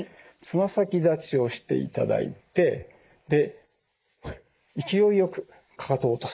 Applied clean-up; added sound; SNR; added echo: neural mask model Resemble Enhance denoiser.